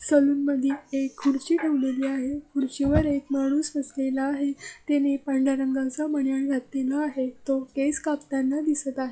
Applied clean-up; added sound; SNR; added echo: classical method log-MMSE.